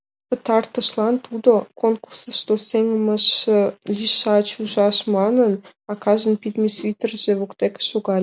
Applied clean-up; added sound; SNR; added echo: none; none; none; none.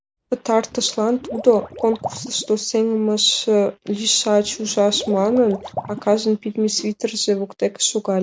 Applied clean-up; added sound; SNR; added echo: none; Liquid; 16 dB; none.